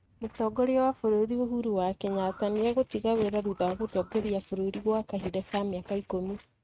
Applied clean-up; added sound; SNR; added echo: neural mask model RNNoise.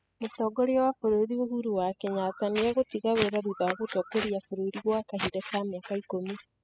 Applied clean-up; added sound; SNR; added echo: classical method spectral subtraction.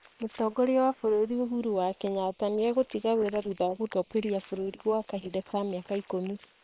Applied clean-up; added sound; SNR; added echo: neural separator model SepFormer WHAM!.